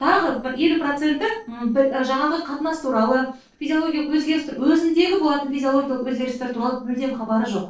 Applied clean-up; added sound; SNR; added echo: neural separator model SepFormer DNS4.